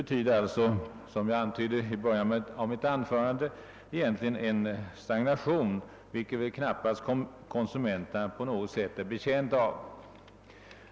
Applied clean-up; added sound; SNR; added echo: none; none; none; none.